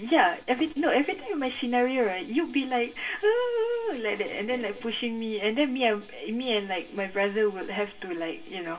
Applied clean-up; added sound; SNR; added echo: none; none; none; reverberation time 0.2 s.